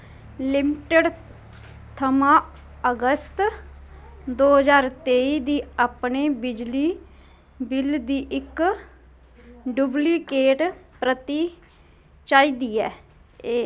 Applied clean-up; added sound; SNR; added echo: none; none; none; none.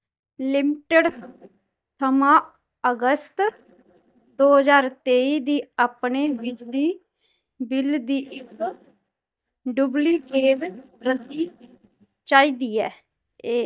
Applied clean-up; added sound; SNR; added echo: neural mask model DeepFilterNet 3.